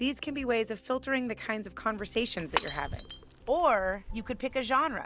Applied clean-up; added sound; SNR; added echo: none; Shatter / Crushing; 10 dB; none.